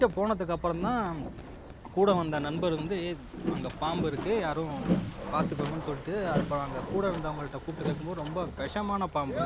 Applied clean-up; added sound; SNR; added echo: none; Boat, Water vehicle; 5 dB; none.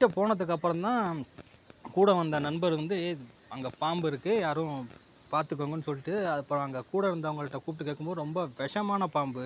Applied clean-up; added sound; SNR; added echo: none; none; none; none.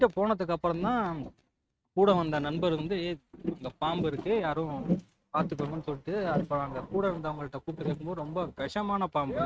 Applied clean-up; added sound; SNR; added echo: neural mask model RNNoise.